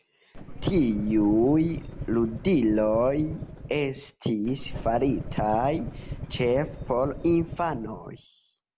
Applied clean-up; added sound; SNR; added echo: none; Engine starting / Car; 10 dB; none.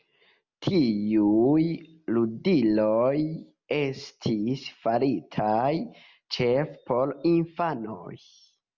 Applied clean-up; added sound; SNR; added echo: none; none; none; none.